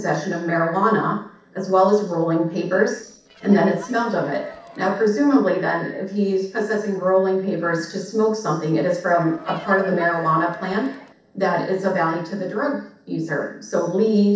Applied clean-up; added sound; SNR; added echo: neural separator model SepFormer DNS4.